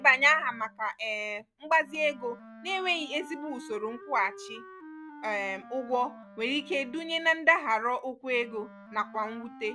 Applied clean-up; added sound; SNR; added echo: none; Wind instrument, woodwind instrument; 19 dB; none.